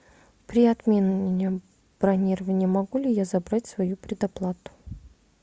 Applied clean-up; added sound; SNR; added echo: none; none; none; none.